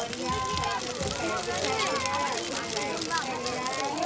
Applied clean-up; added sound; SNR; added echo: none; Crackle; -4 dB; reverberation time 0.2 s.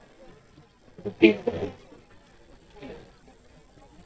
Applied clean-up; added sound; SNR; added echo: neural mask model DeepFilterNet 3.